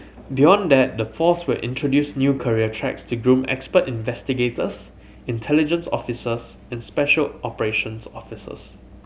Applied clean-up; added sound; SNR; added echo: none; none; none; none.